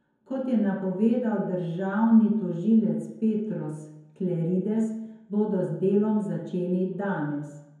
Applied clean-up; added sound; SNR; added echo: none; none; none; reverberation time 0.9 s.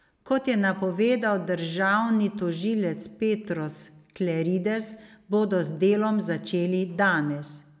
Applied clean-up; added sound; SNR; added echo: none; none; none; none.